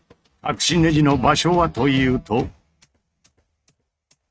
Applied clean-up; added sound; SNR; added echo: neural mask model RNNoise.